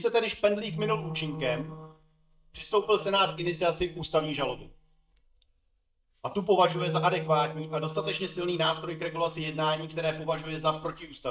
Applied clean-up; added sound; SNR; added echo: neural mask model DeepFilterNet 3.